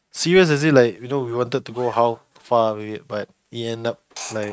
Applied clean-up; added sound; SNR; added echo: neural mask model RNNoise.